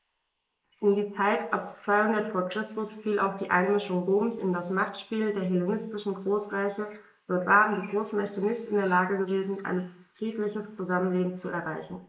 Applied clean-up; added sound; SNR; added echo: neural mask model Resemble Enhance denoiser.